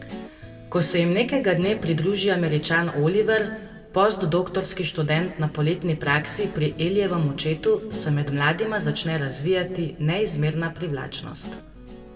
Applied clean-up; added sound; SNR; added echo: none; Guitar; 18 dB; reverberation time 1.2 s.